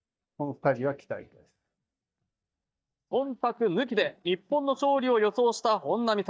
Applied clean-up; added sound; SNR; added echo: neural mask model DeepFilterNet 3.